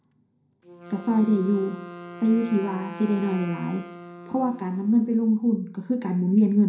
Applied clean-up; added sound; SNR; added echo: none; Wind instrument, woodwind instrument; 17 dB; reverberation time 0.4 s.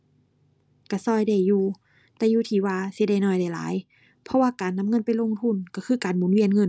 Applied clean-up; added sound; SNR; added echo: none; none; none; none.